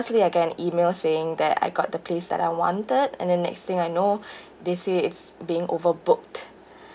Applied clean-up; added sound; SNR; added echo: none; none; none; none.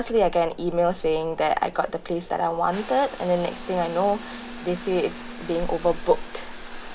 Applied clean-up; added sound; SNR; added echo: none; Trickle, dribble / Bathtub (filling or washing) / Water tap, faucet; 11 dB; none.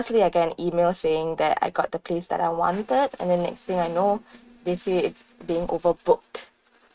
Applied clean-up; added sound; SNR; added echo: neural mask model RNNoise.